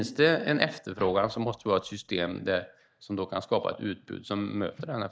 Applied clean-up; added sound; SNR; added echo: neural mask model DeepFilterNet 3.